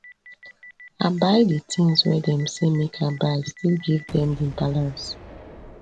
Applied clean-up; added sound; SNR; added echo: none; Boom; 19 dB; none.